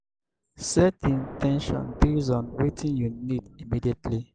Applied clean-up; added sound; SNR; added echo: none; Explosion; 15 dB; none.